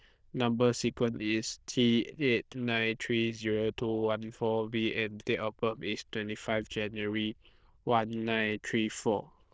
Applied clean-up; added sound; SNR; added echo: neural diffusion model UNIVERSE++.